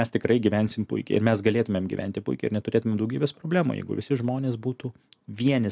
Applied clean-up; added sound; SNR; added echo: none; none; none; none.